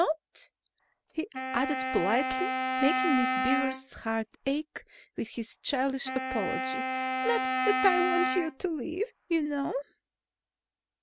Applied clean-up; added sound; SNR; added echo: none; Wind instrument, woodwind instrument; 0 dB; none.